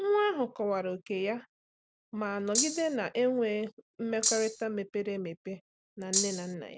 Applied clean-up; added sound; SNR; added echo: none; Rattle (instrument); -1 dB; none.